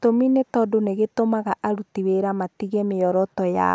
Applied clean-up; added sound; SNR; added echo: none; none; none; none.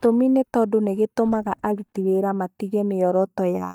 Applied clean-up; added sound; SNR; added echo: neural mask model DeepFilterNet 3.